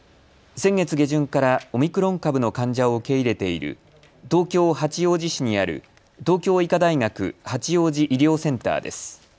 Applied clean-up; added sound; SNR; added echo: none; none; none; none.